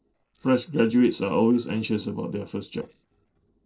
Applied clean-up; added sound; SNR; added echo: neural separator model SepFormer DNS4.